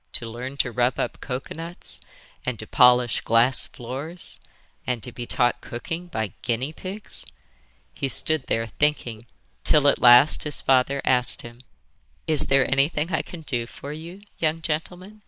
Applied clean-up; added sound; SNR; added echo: neural mask model Resemble Enhance denoiser.